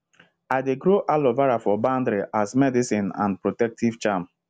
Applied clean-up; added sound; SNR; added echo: none; none; none; none.